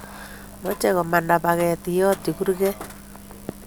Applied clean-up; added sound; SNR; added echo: none; Bus; 18 dB; none.